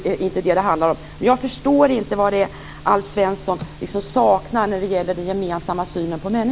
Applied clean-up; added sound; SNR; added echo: none; none; none; none.